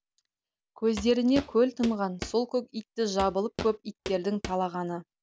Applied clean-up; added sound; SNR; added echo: none; Walk, footsteps; 12 dB; none.